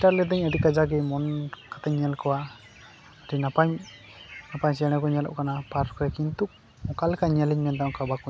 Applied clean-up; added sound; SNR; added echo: none; none; none; none.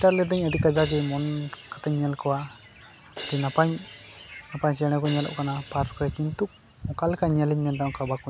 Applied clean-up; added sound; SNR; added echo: none; Crash cymbal; 14 dB; none.